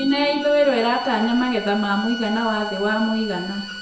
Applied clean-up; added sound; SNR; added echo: none; Bowed string instrument; 12 dB; reverberation time 0.8 s.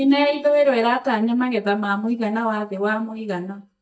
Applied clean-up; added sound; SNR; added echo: neural mask model DeepFilterNet 3.